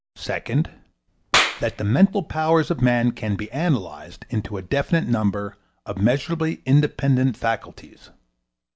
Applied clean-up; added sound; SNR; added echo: none; Clapping; 6 dB; none.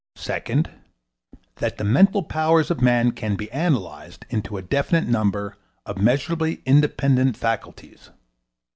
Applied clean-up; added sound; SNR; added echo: none; none; none; none.